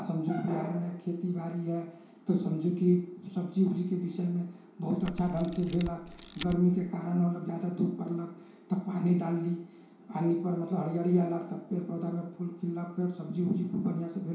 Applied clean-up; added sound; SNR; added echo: none; Camera; 12 dB; reverberation time 0.6 s.